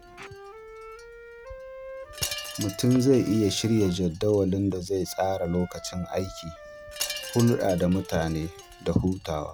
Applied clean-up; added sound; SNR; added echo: none; Wind instrument, woodwind instrument + Wind chime; 13 dB; none.